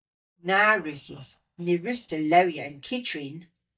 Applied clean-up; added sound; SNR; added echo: neural mask model DeepFilterNet 3.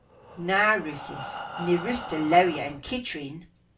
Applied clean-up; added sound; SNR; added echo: none; Breathing; 13 dB; reverberation time 0.2 s.